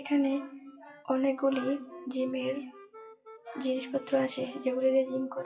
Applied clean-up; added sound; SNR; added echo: classical method WPE with log-MMSE.